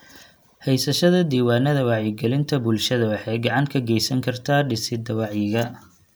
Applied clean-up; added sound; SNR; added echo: none; none; none; none.